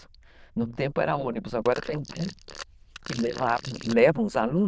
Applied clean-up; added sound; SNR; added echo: neural diffusion model UNIVERSE++.